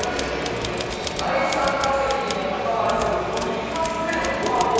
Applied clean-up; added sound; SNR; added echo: none; Typewriter; 13 dB; reverberation time 2.2 s.